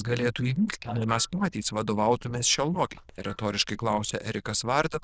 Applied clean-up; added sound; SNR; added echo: neural diffusion model UNIVERSE++.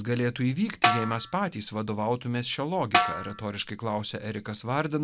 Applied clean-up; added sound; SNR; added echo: none; Snare drum; -1 dB; none.